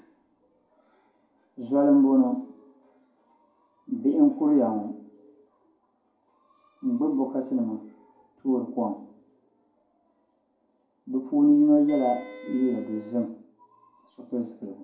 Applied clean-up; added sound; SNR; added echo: none; Wind instrument, woodwind instrument; 17 dB; reverberation time 0.5 s.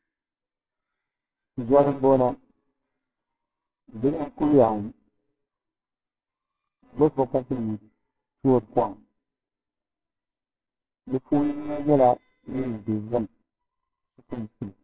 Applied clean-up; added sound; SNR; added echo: neural separator model SepFormer WHAMR!.